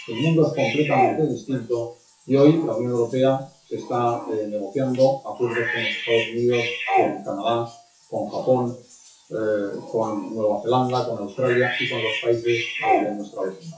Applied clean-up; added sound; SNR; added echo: classical method WPE with log-MMSE.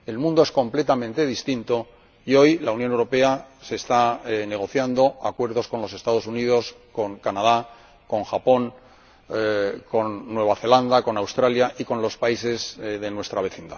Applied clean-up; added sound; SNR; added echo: none; none; none; none.